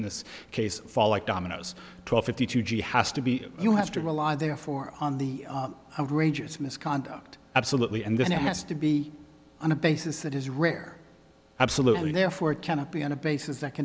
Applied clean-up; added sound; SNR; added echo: none; none; none; none.